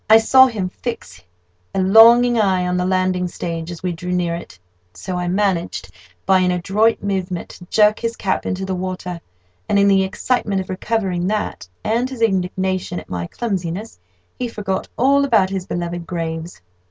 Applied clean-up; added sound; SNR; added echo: none; none; none; none.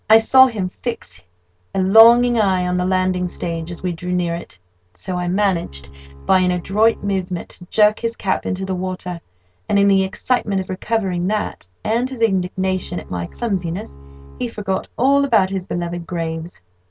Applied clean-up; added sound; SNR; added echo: none; Bowed string instrument; 19 dB; none.